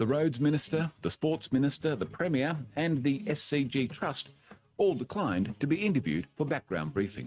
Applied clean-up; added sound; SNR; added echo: neural mask model RNNoise.